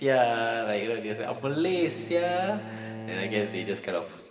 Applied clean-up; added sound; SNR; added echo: none; Bowed string instrument; 14 dB; reverberation time 2.0 s.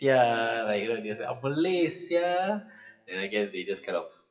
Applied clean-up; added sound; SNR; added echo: classical method WPE with log-MMSE.